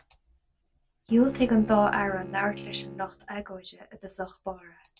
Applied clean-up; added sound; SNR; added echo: none; Bowed string instrument; 14 dB; none.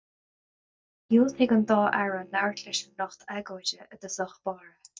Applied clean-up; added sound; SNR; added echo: neural mask model DeepFilterNet 3.